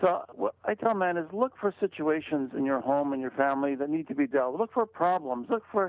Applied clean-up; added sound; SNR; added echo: none; none; none; none.